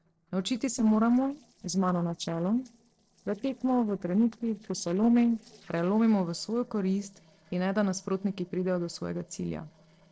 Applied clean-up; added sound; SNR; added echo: neural separator model SepFormer DNS4.